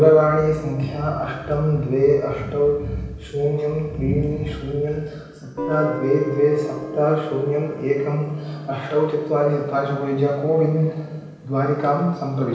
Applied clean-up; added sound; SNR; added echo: none; Guitar; 15 dB; reverberation time 0.9 s.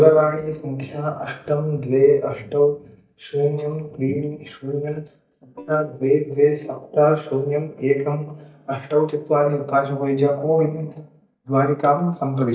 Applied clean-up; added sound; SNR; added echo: neural mask model DeepFilterNet 3.